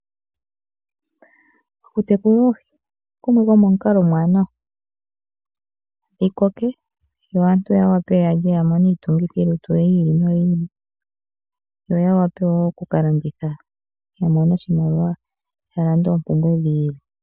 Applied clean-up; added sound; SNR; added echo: none; none; none; none.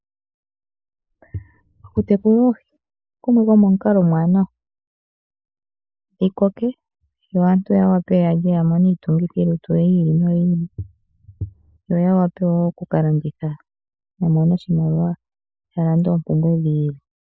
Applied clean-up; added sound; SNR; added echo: neural mask model Resemble Enhance denoiser.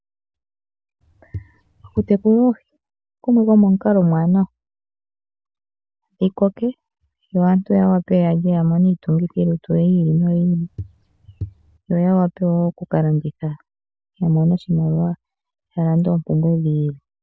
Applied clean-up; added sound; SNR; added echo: none; Walk, footsteps / Bird vocalization, bird call, bird song; 18 dB; none.